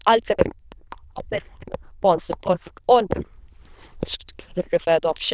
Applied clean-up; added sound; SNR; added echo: neural diffusion model UNIVERSE++.